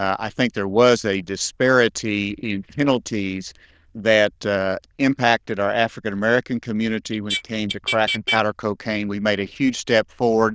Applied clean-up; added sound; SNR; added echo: neural diffusion model UNIVERSE++.